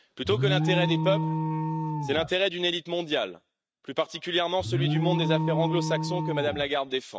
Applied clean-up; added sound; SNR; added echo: neural mask model RNNoise.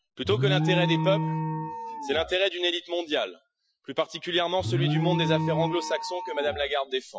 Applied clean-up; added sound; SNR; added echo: classical method Wiener filter.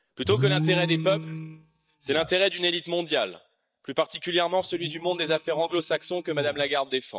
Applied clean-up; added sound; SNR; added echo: neural mask model DeepFilterNet 3.